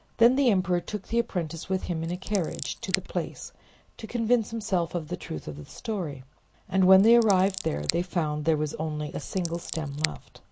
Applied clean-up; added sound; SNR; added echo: neural mask model Resemble Enhance denoiser.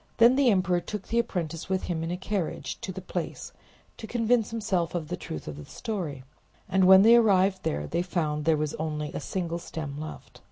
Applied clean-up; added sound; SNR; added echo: none; none; none; none.